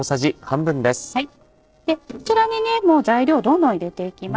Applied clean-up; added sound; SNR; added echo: neural separator model SepFormer DNS4.